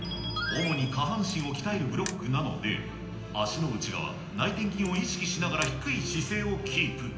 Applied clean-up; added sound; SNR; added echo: none; Camera; 18 dB; reverberation time 0.8 s.